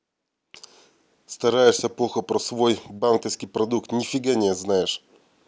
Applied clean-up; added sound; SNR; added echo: none; none; none; none.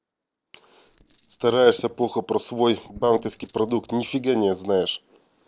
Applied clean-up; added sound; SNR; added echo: neural separator model SepFormer DNS4.